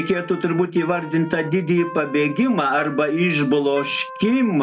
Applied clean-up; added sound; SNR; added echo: none; Trumpet; 16 dB; none.